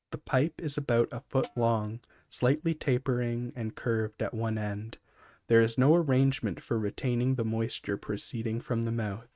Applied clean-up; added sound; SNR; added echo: neural mask model RNNoise.